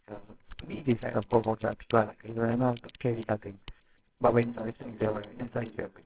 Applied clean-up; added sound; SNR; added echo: neural separator model SepFormer WHAMR!.